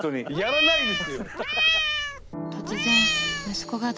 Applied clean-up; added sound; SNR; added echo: none; Cat; -5 dB; none.